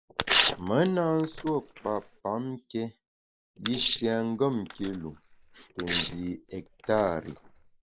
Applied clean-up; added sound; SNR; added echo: neural mask model Resemble Enhance denoiser.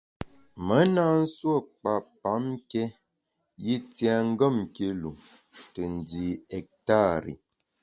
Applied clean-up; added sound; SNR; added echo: none; none; none; none.